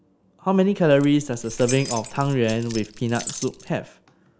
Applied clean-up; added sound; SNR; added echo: none; Keys jangling; 13 dB; none.